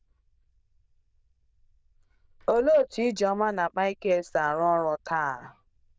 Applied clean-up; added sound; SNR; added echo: neural diffusion model UNIVERSE++.